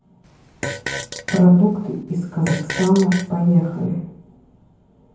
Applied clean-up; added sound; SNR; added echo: none; Fart; 12 dB; reverberation time 0.9 s.